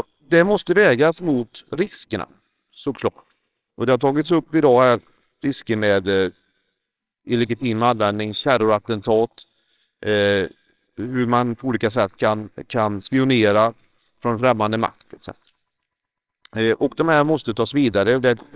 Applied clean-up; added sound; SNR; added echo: neural separator model SepFormer WHAMR!.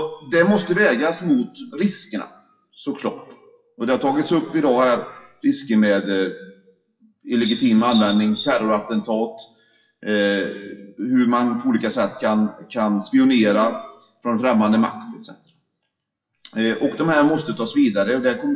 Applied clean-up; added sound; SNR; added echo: classical method WPE with log-MMSE.